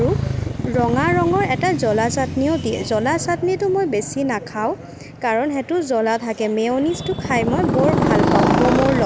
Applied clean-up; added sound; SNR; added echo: none; Motorcycle; 3 dB; none.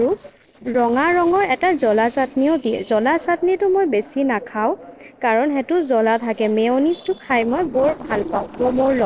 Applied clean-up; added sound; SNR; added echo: neural separator model SepFormer DNS4.